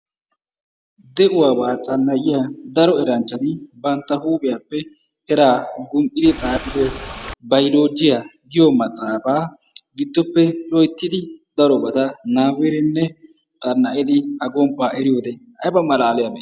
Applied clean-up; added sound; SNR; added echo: none; Boat, Water vehicle; 11 dB; none.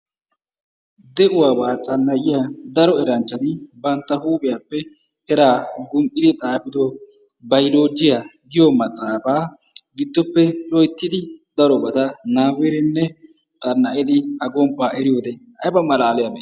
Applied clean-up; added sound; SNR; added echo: none; none; none; none.